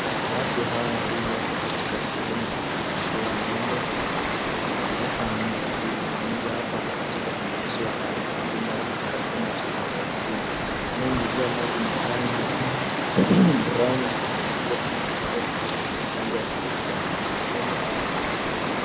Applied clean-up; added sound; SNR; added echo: none; Water; -4 dB; none.